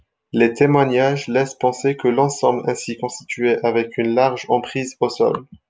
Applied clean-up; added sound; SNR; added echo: none; none; none; none.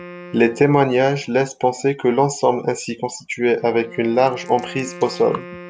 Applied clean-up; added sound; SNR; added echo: none; Coin (dropping) + Wind instrument, woodwind instrument; 20 dB; none.